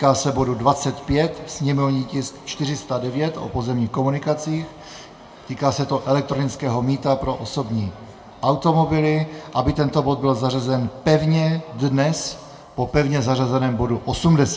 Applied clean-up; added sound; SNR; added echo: none; none; none; reverberation time 0.8 s.